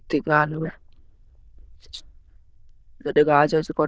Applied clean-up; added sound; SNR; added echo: neural diffusion model UNIVERSE++.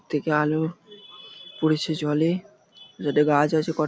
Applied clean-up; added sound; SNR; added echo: none; none; none; none.